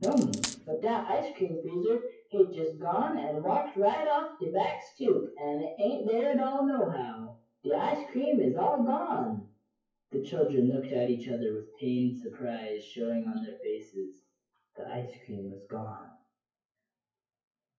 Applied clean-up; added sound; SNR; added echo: classical method WPE with log-MMSE.